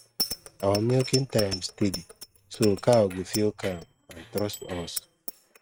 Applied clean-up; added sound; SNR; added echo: neural mask model RNNoise.